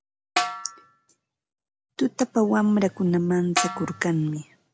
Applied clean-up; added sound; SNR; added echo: none; Snare drum; 5 dB; none.